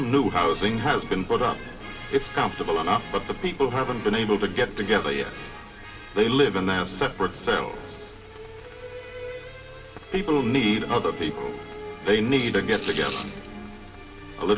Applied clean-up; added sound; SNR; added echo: none; Rattle / Rattle (instrument); 13 dB; reverberation time 2.9 s.